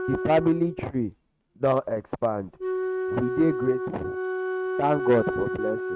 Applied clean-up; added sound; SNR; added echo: neural mask model RNNoise.